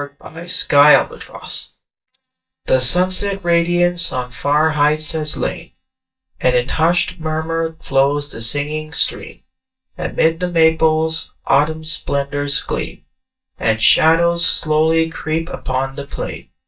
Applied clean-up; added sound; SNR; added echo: neural mask model DeepFilterNet 3.